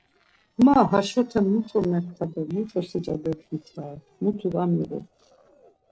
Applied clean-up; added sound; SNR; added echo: neural separator model SepFormer DNS4.